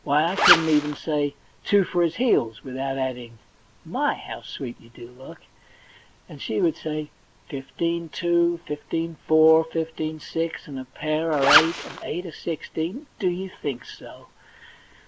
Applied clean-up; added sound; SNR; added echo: none; Zipper (clothing); -4 dB; none.